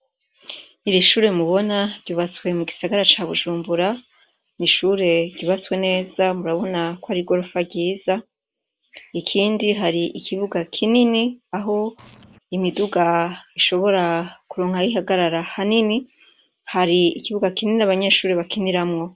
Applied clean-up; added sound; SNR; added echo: neural mask model Resemble Enhance denoiser.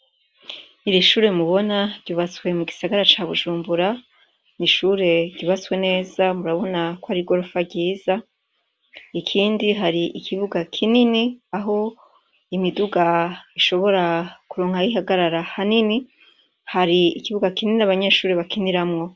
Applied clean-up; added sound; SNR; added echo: none; none; none; none.